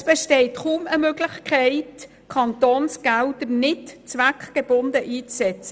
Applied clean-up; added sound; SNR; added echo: none; none; none; none.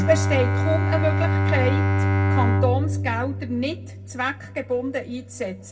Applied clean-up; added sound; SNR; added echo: none; Bowed string instrument; -4 dB; reverberation time 0.4 s.